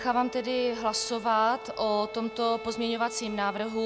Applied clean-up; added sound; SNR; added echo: none; Bowed string instrument; 13 dB; none.